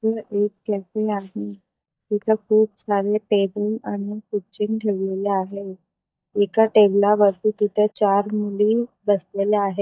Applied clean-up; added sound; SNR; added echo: neural mask model DeepFilterNet 3.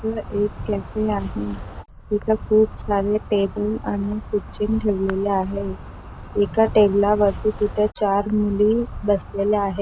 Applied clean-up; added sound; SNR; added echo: none; Insect; 12 dB; none.